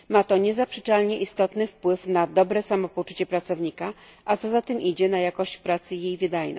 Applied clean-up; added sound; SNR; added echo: none; none; none; none.